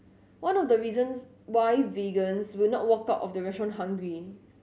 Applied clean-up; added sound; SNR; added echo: none; none; none; none.